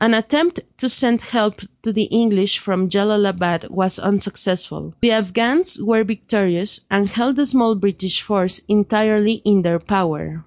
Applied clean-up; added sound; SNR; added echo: none; none; none; none.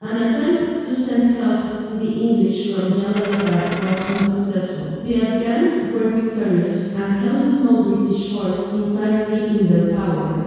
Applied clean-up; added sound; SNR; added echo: none; Coin (dropping); 12 dB; reverberation time 2.0 s.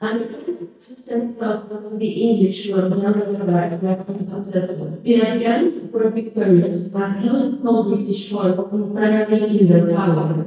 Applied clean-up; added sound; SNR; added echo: neural mask model DeepFilterNet 3.